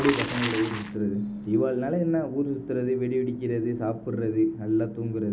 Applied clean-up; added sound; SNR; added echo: none; Bicycle; 13 dB; none.